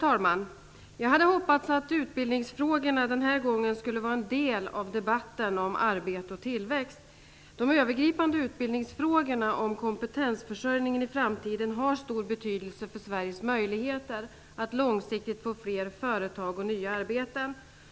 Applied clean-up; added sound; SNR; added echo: none; none; none; none.